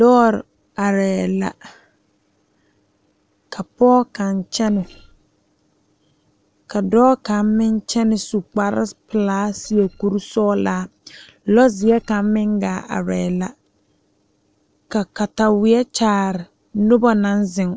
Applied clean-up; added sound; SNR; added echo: neural separator model SepFormer DNS4.